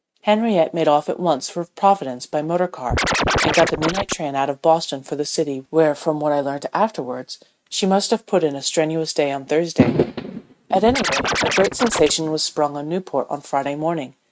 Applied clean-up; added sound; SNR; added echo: neural mask model RNNoise.